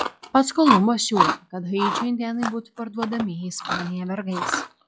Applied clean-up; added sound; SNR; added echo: classical method log-MMSE.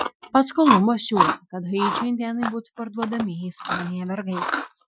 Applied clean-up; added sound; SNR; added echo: classical method Wiener filter.